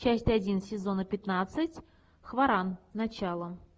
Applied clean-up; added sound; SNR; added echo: none; none; none; none.